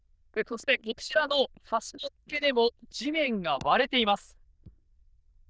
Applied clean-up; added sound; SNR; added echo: neural diffusion model UNIVERSE++.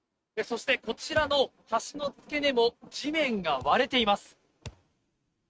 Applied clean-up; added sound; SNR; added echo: neural mask model RNNoise.